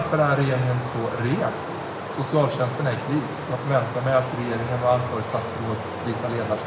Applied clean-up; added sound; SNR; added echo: none; Stream; 7 dB; reverberation time 0.9 s.